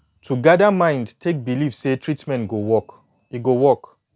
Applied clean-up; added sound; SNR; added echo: none; none; none; none.